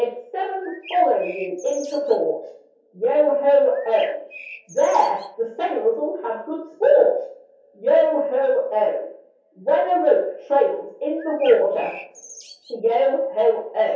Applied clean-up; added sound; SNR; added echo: none; Bird; 19 dB; reverberation time 0.6 s.